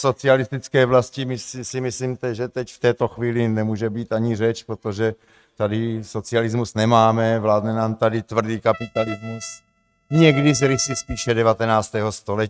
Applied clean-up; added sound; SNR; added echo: neural mask model RNNoise.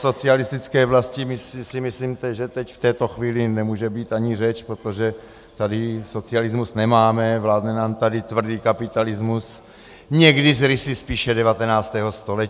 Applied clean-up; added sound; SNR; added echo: none; none; none; none.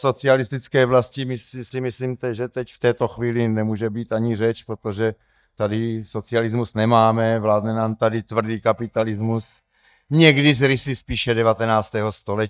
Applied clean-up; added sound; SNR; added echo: neural mask model DeepFilterNet 3.